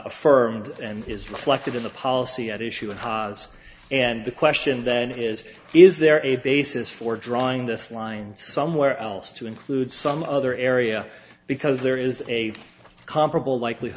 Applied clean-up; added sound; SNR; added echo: none; none; none; none.